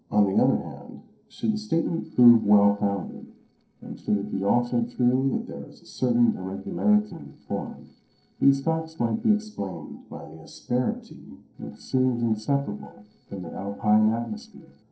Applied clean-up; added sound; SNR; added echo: neural separator model SepFormer DNS4.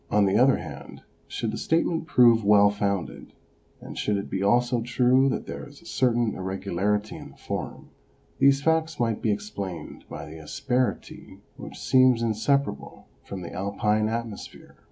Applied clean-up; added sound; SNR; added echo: none; none; none; none.